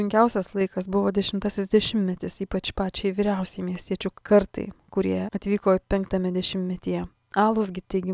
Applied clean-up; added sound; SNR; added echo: none; none; none; none.